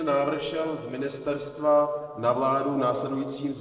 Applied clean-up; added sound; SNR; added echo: neural separator model SepFormer DNS4.